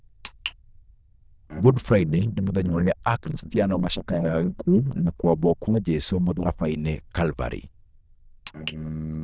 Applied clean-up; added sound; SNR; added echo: neural diffusion model UNIVERSE++.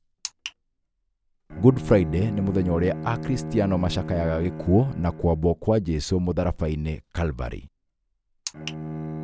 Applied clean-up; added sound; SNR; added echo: none; Bowed string instrument; 11 dB; none.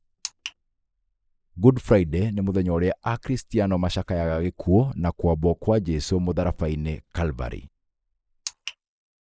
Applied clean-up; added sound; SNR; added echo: neural mask model Resemble Enhance denoiser.